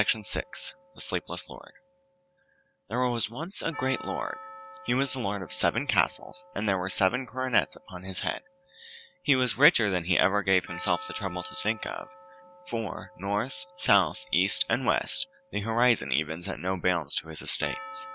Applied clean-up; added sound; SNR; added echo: none; Percussion; 18 dB; none.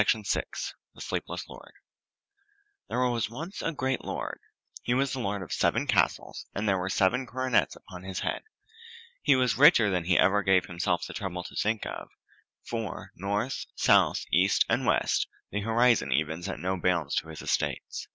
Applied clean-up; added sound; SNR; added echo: none; none; none; none.